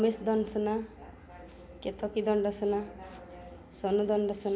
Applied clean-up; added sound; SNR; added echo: none; none; none; none.